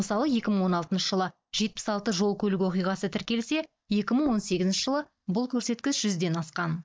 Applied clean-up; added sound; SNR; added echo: neural mask model DeepFilterNet 3.